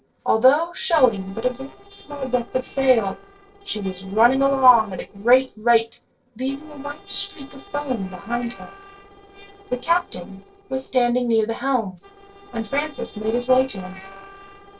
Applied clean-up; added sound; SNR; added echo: neural separator model SepFormer DNS4.